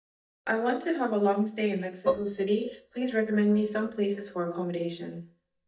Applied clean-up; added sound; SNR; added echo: neural mask model DeepFilterNet 3.